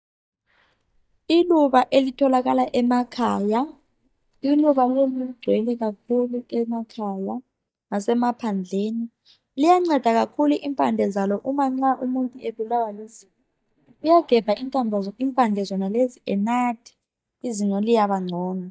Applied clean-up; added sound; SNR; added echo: neural mask model DeepFilterNet 3.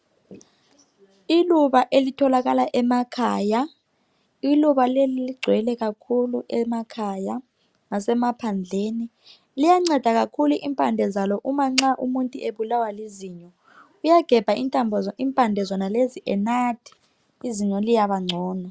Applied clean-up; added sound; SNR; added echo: none; none; none; none.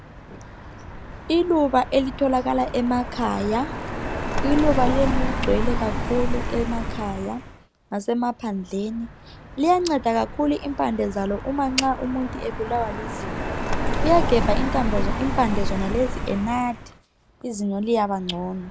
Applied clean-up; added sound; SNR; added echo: none; Car passing by; 3 dB; none.